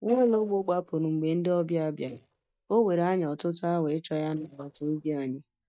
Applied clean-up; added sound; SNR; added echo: neural mask model DeepFilterNet 3.